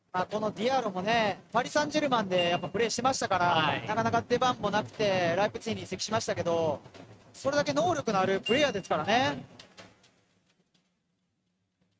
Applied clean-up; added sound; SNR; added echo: neural mask model RNNoise.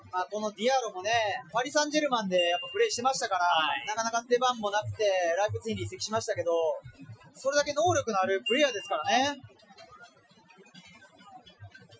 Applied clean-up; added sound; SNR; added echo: classical method Wiener filter.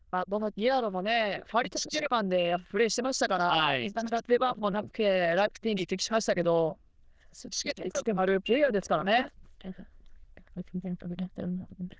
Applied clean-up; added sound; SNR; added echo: neural diffusion model UNIVERSE++.